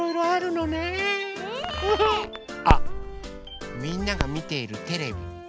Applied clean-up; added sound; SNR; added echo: none; Crackle; 0 dB; none.